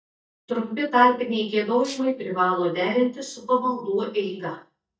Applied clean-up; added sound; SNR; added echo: neural mask model DeepFilterNet 3.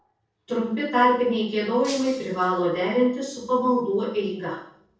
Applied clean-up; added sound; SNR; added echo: neural separator model SepFormer DNS4.